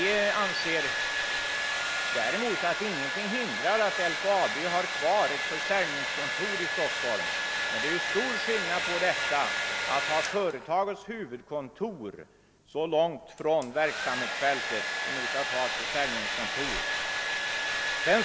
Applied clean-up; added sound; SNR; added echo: none; Domestic sounds, home sounds; 1 dB; none.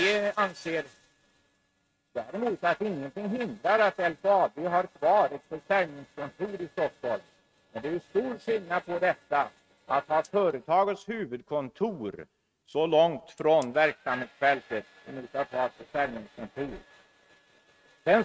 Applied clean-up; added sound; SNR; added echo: neural mask model RNNoise.